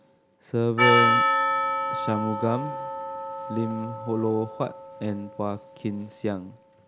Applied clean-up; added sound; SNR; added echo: none; Percussion; -1 dB; none.